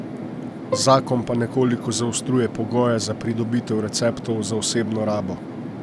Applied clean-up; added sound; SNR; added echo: none; Bowed string instrument + Fixed-wing aircraft, airplane; 8 dB; none.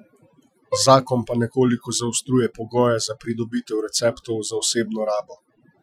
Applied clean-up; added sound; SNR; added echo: classical method Wiener filter.